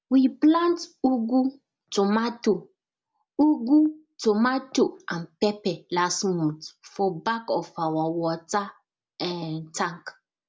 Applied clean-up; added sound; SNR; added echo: none; none; none; none.